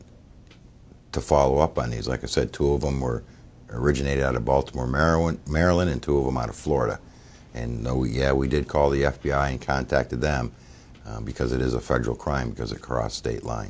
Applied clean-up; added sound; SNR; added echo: none; none; none; none.